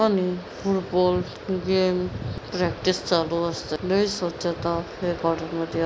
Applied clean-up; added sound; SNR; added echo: none; none; none; none.